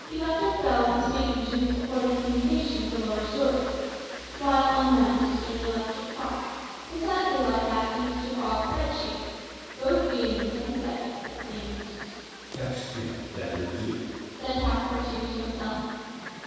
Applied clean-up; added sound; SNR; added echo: none; Fowl; 14 dB; reverberation time 2.0 s.